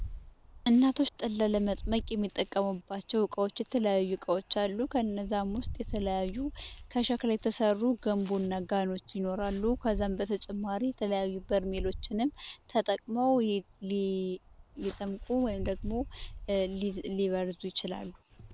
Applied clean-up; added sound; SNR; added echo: none; Wind; 13 dB; none.